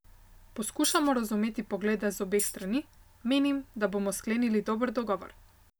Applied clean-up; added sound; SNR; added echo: none; Tambourine; 8 dB; none.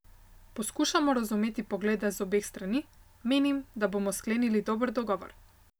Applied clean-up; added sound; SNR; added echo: none; none; none; none.